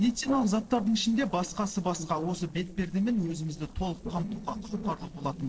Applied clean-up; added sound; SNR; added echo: neural separator model SepFormer DNS4.